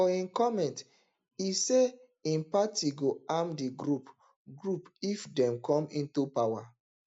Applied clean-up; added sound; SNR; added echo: none; none; none; none.